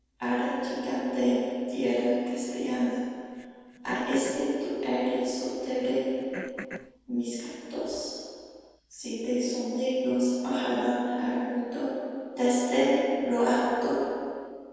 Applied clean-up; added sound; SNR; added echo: neural separator model SepFormer DNS4.